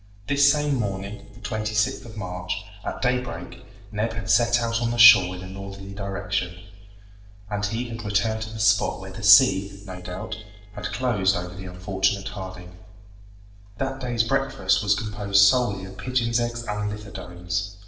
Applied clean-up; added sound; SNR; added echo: neural separator model SepFormer DNS4.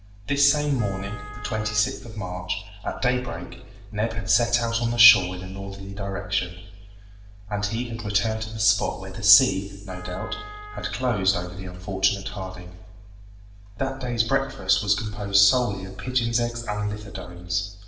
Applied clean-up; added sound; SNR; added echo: none; Wind instrument, woodwind instrument; 17 dB; reverberation time 0.9 s.